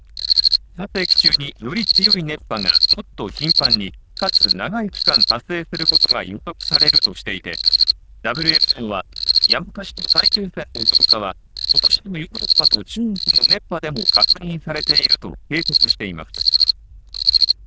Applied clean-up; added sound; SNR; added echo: neural diffusion model UNIVERSE++.